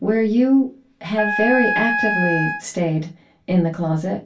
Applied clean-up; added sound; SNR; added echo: none; Wind instrument, woodwind instrument; 3 dB; reverberation time 0.2 s.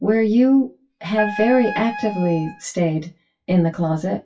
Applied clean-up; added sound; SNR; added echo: classical method WPE with log-MMSE.